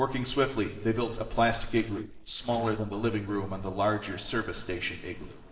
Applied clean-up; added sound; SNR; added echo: neural separator model SepFormer DNS4.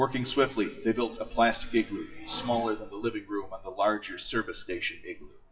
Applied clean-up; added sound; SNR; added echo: classical method WPE with log-MMSE.